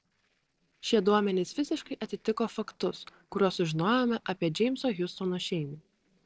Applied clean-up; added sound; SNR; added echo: neural separator model SepFormer DNS4.